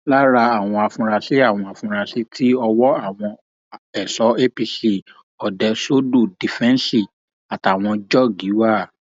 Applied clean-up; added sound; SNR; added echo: none; none; none; none.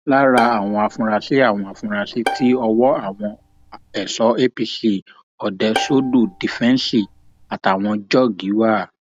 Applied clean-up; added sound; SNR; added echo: none; Bowed string instrument; 12 dB; none.